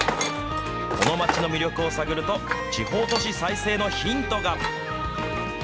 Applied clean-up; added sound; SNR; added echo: none; Tools; 6 dB; none.